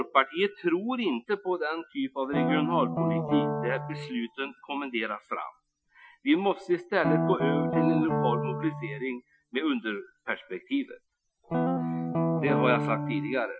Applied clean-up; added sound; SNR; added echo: classical method Wiener filter.